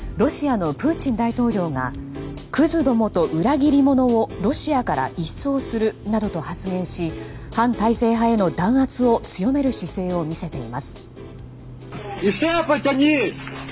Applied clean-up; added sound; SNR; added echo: none; Accelerating, revving, vroom; 18 dB; none.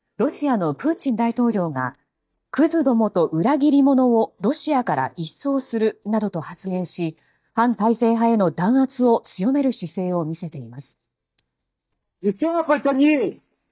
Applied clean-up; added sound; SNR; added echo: neural mask model DeepFilterNet 3.